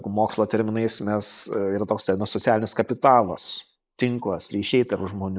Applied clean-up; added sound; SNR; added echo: neural mask model Resemble Enhance denoiser.